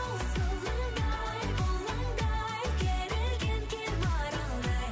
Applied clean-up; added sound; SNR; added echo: none; none; none; none.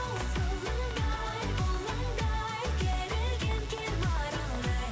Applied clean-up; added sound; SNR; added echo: none; Writing + Domestic sounds, home sounds; 15 dB; none.